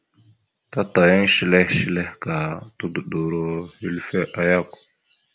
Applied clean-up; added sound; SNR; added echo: none; none; none; none.